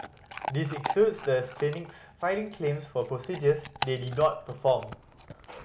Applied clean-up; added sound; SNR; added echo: none; Chewing, mastication / Dog; 12 dB; none.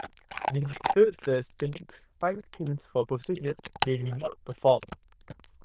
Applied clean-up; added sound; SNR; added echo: neural diffusion model UNIVERSE++.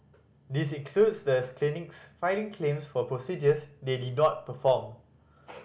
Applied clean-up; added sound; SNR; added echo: none; none; none; none.